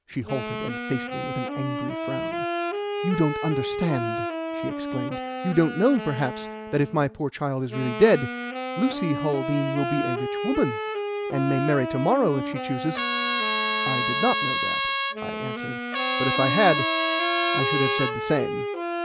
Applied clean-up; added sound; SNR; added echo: none; Trumpet + Wind instrument, woodwind instrument; 1 dB; none.